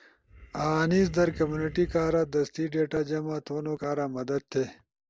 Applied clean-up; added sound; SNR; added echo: none; Animal; 16 dB; none.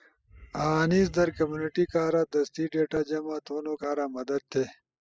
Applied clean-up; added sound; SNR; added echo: classical method spectral subtraction.